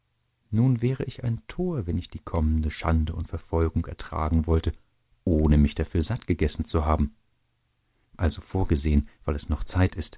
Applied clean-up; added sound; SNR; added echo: none; none; none; none.